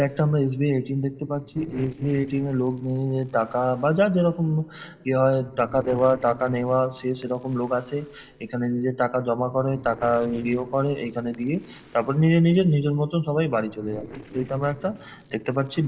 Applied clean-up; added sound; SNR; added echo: neural separator model SepFormer DNS4.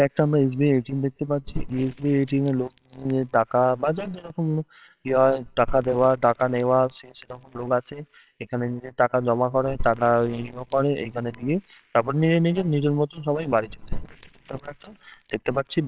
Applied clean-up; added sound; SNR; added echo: neural separator model SepFormer WHAMR!.